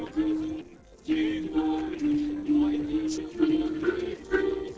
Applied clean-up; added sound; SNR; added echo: neural separator model SepFormer DNS4.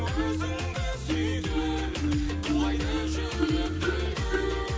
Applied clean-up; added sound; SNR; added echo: none; Marimba, xylophone; 2 dB; none.